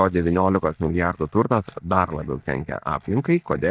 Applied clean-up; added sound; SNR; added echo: neural mask model DeepFilterNet 3.